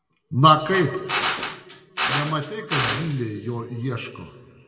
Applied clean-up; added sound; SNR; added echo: none; Drill; 5 dB; reverberation time 1.4 s.